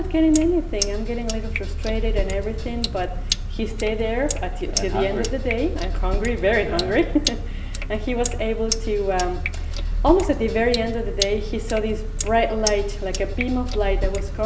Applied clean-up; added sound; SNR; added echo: none; Sink (filling or washing); 1 dB; reverberation time 1.1 s.